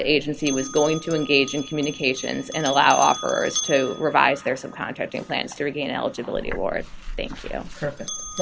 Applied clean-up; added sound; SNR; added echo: none; Bell; 11 dB; none.